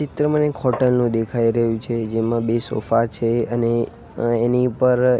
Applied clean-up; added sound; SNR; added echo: none; Tap; 12 dB; none.